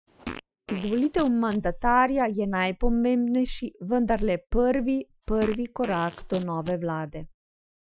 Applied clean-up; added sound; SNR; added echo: classical method Wiener filter.